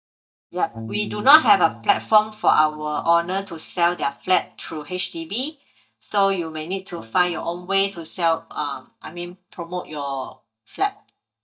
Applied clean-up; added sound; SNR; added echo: neural mask model DeepFilterNet 3.